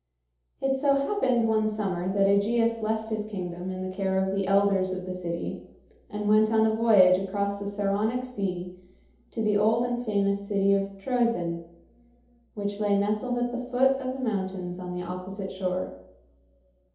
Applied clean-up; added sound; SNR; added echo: none; none; none; reverberation time 0.8 s.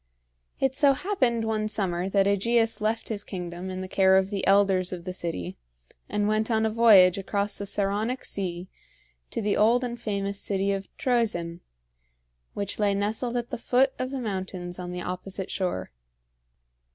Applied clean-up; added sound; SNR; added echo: none; none; none; none.